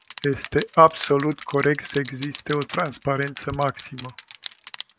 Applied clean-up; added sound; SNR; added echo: none; Crushing; 17 dB; none.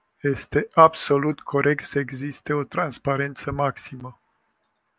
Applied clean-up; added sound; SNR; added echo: none; none; none; none.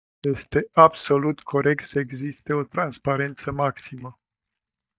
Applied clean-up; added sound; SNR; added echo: neural mask model DeepFilterNet 3.